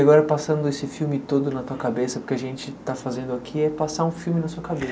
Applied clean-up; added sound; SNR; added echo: none; none; none; none.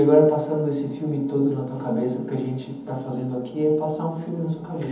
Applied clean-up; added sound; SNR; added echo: none; none; none; reverberation time 1.3 s.